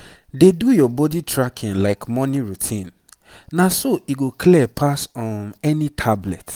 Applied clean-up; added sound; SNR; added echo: none; none; none; none.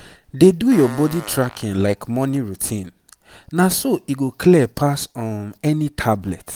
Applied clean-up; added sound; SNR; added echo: none; Fart; 20 dB; none.